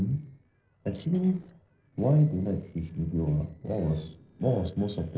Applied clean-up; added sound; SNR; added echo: neural separator model SepFormer DNS4.